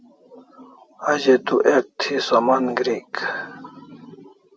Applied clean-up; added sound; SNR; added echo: none; none; none; none.